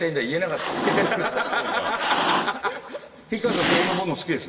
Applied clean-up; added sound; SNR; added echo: none; Cat; 3 dB; reverberation time 1.7 s.